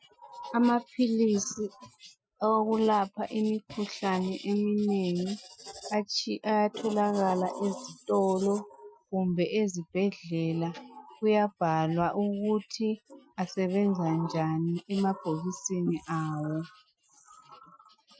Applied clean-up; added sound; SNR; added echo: classical method Wiener filter.